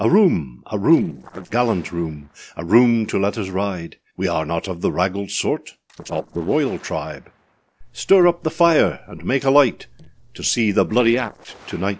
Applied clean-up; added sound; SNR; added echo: neural separator model SepFormer DNS4.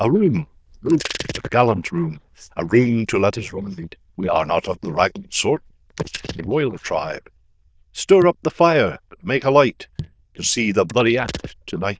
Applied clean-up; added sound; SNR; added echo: neural diffusion model UNIVERSE++.